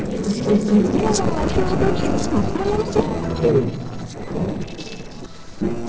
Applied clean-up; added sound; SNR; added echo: neural separator model SepFormer DNS4.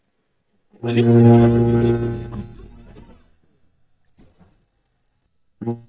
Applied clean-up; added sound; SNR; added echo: neural mask model DeepFilterNet 3.